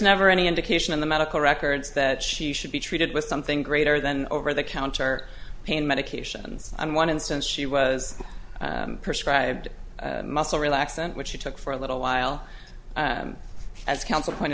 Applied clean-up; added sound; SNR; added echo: none; none; none; none.